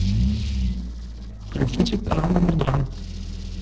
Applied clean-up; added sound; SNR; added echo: neural separator model SepFormer DNS4.